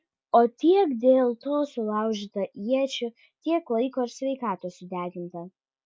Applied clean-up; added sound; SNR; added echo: none; none; none; none.